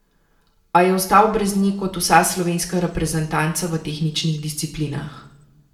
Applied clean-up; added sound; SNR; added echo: none; none; none; reverberation time 0.6 s.